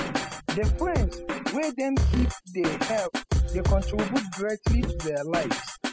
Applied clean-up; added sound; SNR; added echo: classical method spectral subtraction.